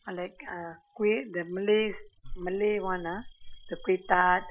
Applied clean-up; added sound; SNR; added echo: classical method Wiener filter.